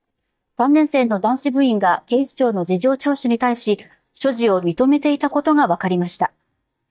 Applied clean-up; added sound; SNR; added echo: neural mask model DeepFilterNet 3.